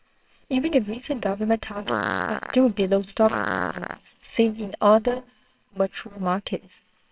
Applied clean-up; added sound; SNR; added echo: neural separator model SepFormer WHAMR!.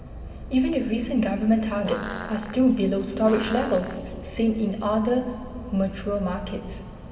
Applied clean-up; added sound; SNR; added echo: none; Fart; 13 dB; reverberation time 2.3 s.